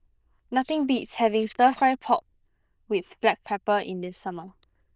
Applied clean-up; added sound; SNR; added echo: neural diffusion model UNIVERSE++.